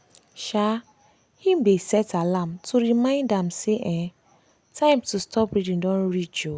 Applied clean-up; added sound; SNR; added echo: none; none; none; none.